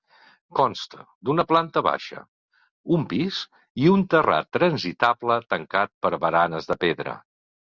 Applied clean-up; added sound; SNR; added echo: none; none; none; none.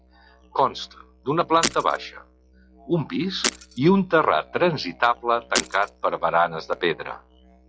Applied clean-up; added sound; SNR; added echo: classical method log-MMSE.